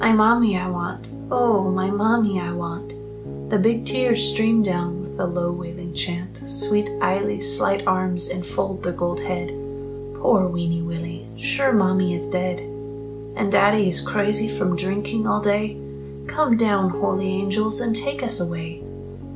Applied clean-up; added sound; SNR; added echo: none; Piano; 8 dB; none.